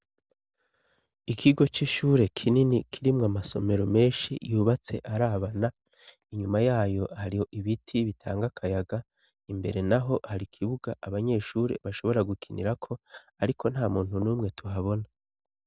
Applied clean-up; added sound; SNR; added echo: none; none; none; none.